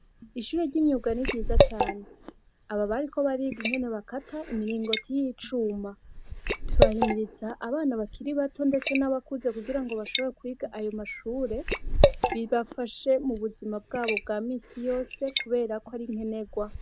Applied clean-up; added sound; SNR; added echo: none; Liquid; -1 dB; none.